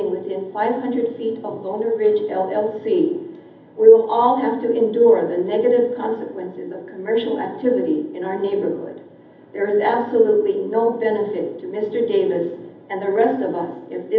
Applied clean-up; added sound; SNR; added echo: none; none; none; reverberation time 0.8 s.